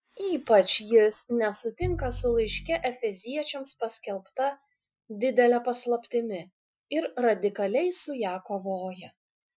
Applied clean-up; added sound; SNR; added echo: classical method Wiener filter.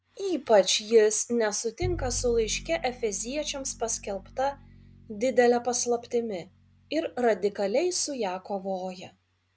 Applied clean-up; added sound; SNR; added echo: none; Bowed string instrument; 17 dB; none.